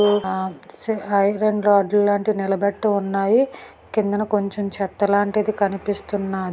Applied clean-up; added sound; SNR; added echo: none; none; none; none.